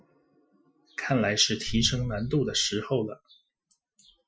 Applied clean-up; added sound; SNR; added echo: classical method Wiener filter.